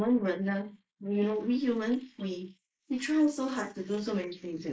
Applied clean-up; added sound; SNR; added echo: neural mask model Resemble Enhance denoiser.